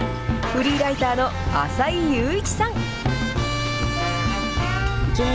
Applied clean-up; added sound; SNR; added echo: none; Mechanisms + Church bell / Percussion; 17 dB; none.